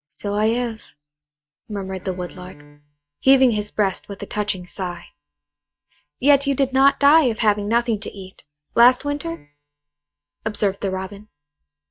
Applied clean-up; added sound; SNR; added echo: neural mask model DeepFilterNet 3.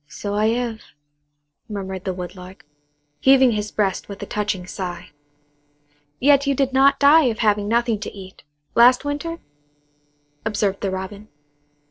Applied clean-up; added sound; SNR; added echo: neural separator model SepFormer DNS4.